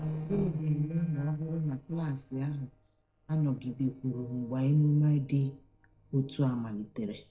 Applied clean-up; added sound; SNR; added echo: neural separator model SepFormer DNS4.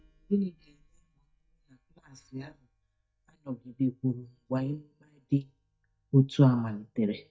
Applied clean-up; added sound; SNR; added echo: neural mask model DeepFilterNet 3.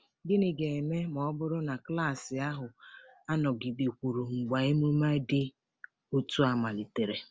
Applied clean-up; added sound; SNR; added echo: none; none; none; none.